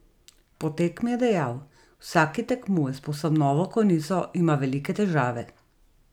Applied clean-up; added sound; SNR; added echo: none; none; none; none.